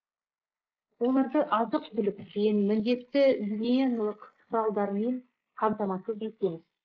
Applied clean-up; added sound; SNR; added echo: neural mask model Resemble Enhance denoiser.